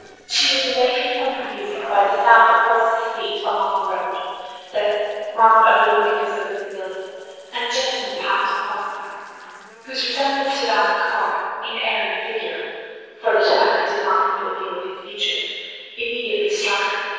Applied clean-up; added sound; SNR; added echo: neural separator model SepFormer DNS4.